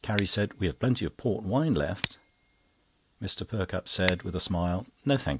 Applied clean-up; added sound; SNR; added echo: none; Scissors; 9 dB; none.